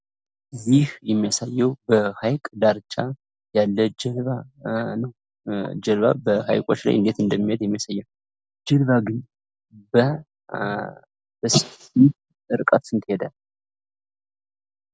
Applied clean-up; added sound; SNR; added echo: none; none; none; none.